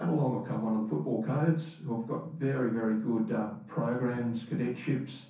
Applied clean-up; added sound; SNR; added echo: none; none; none; reverberation time 0.6 s.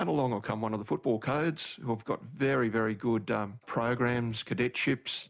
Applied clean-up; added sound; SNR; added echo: none; none; none; none.